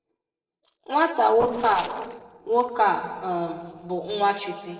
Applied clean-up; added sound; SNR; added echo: neural separator model SepFormer DNS4.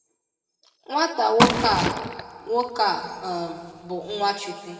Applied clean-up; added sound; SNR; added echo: none; Liquid; 2 dB; reverberation time 1.9 s.